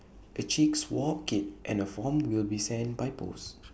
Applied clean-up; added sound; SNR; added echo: none; none; none; none.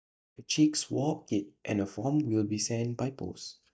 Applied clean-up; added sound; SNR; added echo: neural mask model DeepFilterNet 3.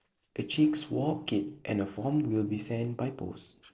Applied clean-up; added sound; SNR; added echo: neural separator model SepFormer DNS4.